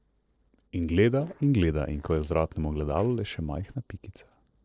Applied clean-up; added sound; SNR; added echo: neural separator model SepFormer DNS4.